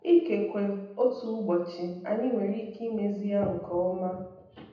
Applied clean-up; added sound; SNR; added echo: none; none; none; reverberation time 0.8 s.